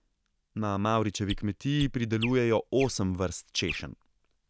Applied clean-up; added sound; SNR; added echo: none; Chirp, tweet; 12 dB; none.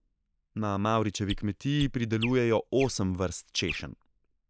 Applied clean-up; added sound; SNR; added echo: neural mask model Resemble Enhance denoiser.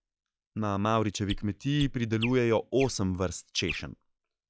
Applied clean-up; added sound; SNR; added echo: classical method log-MMSE.